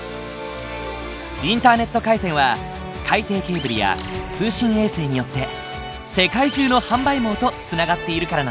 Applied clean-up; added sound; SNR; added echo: none; none; none; none.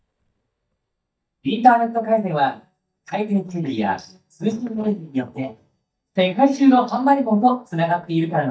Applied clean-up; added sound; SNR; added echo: neural mask model DeepFilterNet 3.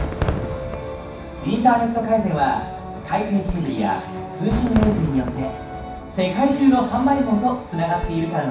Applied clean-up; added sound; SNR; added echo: none; Fireworks; 9 dB; reverberation time 0.7 s.